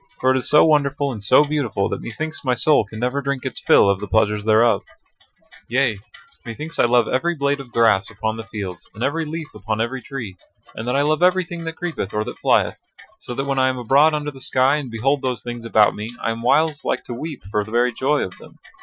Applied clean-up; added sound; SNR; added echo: classical method Wiener filter.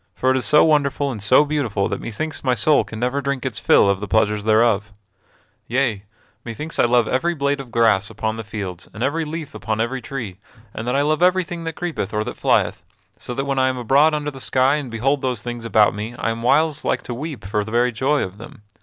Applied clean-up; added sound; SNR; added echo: none; none; none; none.